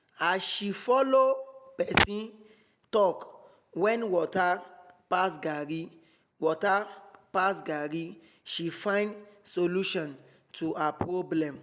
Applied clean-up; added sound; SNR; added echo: none; none; none; none.